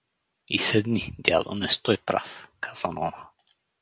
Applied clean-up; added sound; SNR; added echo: none; none; none; none.